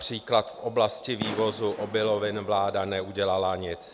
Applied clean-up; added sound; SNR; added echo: none; Fireworks; 15 dB; none.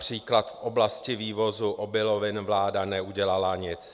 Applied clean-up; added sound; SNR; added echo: none; none; none; none.